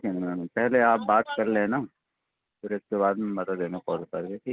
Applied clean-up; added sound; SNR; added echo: none; none; none; none.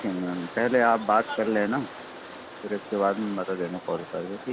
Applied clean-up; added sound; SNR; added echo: none; Rain; 14 dB; none.